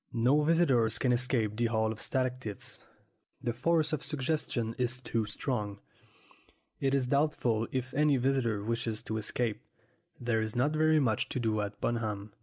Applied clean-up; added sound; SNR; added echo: none; none; none; none.